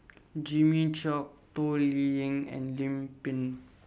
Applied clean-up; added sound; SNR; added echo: none; none; none; none.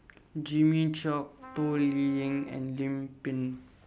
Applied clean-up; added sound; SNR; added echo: none; Trumpet; 20 dB; none.